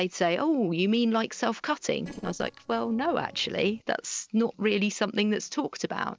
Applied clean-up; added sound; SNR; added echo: neural separator model SepFormer DNS4.